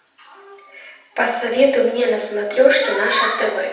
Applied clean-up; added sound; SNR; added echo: none; none; none; reverberation time 0.9 s.